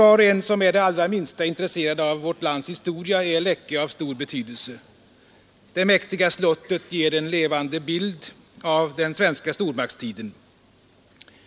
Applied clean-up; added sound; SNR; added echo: none; none; none; none.